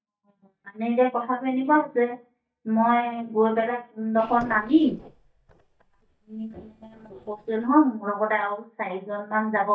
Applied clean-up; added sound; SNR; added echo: neural mask model DeepFilterNet 3.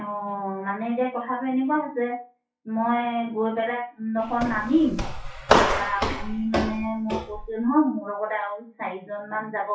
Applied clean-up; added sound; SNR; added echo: classical method WPE with log-MMSE.